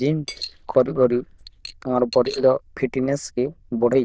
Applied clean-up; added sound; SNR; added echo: neural diffusion model UNIVERSE++.